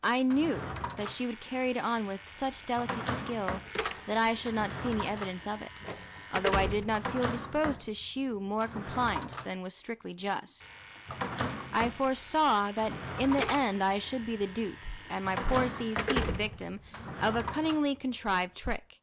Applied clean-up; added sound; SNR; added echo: none; Drawer open or close + Slam / Alarm; 6 dB; none.